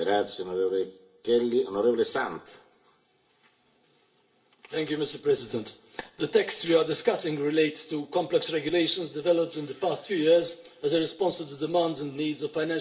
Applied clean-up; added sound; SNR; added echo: none; none; none; reverberation time 0.4 s.